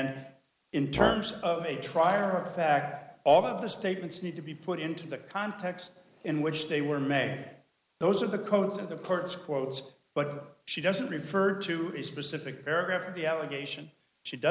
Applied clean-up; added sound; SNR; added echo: none; Brass instrument; 2 dB; none.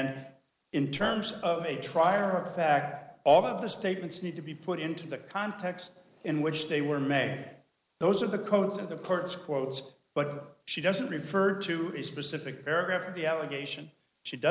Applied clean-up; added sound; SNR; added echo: neural separator model SepFormer DNS4.